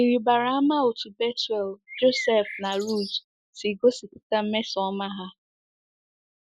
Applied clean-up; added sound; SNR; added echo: neural mask model Resemble Enhance denoiser.